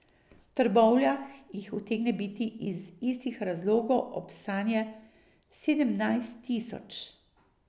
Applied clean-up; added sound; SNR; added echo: none; none; none; none.